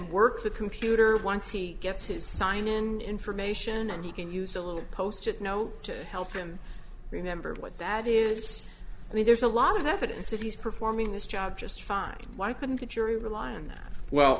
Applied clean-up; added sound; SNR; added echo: none; none; none; none.